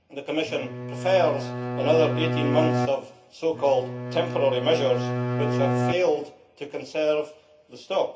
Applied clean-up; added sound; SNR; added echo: none; Bowed string instrument; 2 dB; reverberation time 0.3 s.